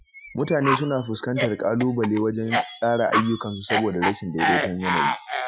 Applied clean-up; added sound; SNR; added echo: classical method Wiener filter.